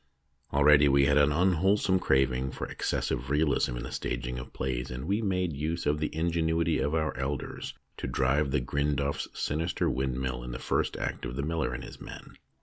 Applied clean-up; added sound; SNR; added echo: none; none; none; none.